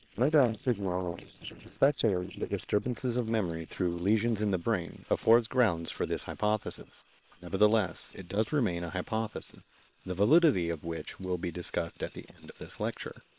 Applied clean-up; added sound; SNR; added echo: neural separator model SepFormer WHAM!.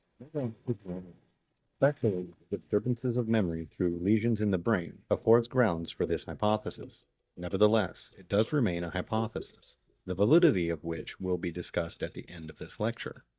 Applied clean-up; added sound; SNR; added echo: neural mask model DeepFilterNet 3.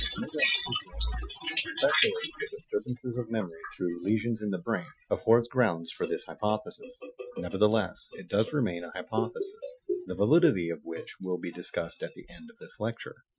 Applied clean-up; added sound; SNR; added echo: classical method Wiener filter.